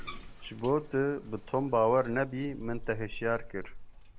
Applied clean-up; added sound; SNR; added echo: none; Bathtub (filling or washing); 11 dB; none.